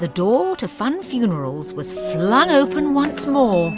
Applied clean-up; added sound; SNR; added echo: none; none; none; none.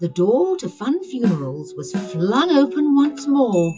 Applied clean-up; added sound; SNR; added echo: classical method WPE with log-MMSE.